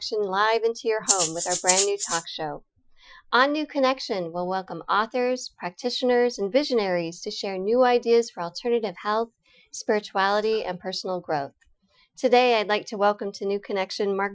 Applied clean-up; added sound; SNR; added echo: classical method Wiener filter.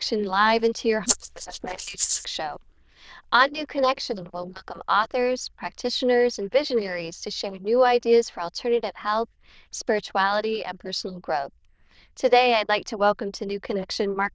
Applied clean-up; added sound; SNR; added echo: neural diffusion model UNIVERSE++.